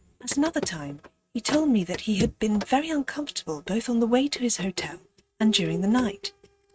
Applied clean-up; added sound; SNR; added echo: neural mask model RNNoise.